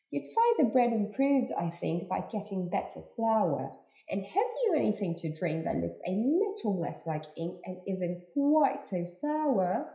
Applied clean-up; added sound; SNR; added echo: none; none; none; reverberation time 0.5 s.